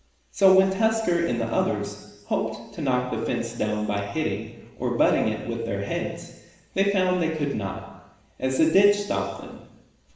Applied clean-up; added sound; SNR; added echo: none; none; none; reverberation time 1.1 s.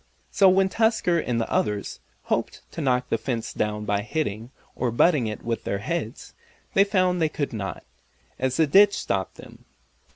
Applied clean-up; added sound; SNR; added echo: none; none; none; none.